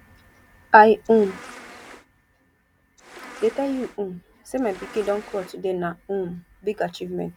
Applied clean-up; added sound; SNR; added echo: none; Insect; 18 dB; none.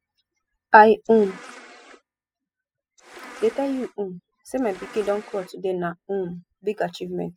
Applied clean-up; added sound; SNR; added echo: classical method spectral subtraction.